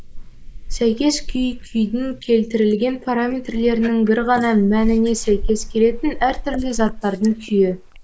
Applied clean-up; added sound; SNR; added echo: neural mask model Resemble Enhance denoiser.